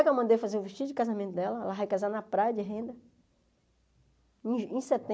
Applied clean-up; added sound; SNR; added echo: none; none; none; none.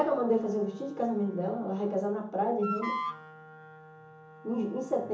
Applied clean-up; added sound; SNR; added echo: none; Wind instrument, woodwind instrument; 11 dB; reverberation time 0.8 s.